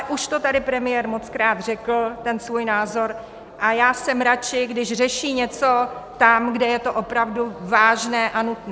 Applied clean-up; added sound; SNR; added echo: none; none; none; none.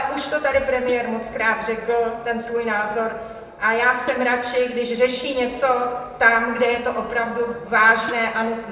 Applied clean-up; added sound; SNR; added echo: none; Hi-hat; 16 dB; reverberation time 1.1 s.